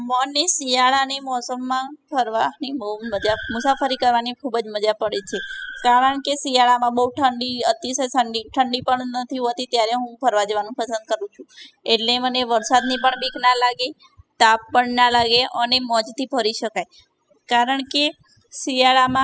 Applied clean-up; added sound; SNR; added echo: classical method spectral subtraction.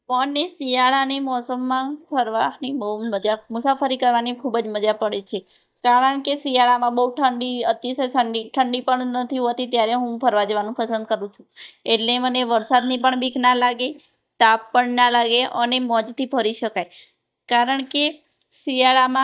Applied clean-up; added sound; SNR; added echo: neural mask model DeepFilterNet 3.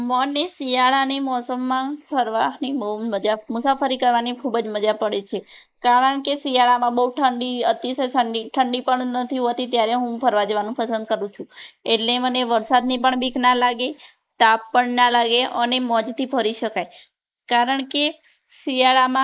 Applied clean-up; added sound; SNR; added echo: neural mask model Resemble Enhance denoiser.